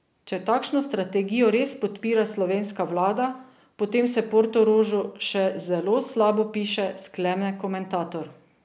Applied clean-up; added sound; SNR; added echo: none; none; none; none.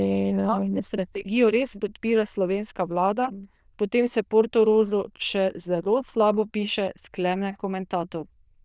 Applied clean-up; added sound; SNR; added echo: neural diffusion model UNIVERSE++.